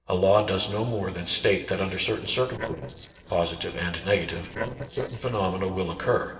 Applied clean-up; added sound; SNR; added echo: neural separator model SepFormer DNS4.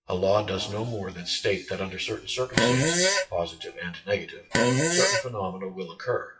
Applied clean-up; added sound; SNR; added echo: classical method WPE with log-MMSE.